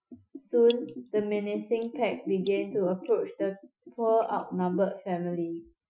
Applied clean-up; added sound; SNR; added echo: classical method Wiener filter.